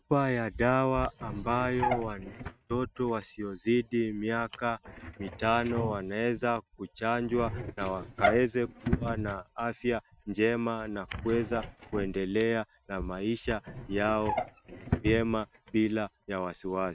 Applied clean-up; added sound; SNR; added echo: neural mask model RNNoise.